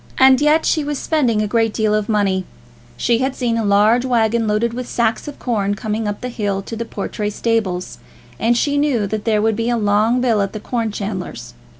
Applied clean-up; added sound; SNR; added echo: none; none; none; none.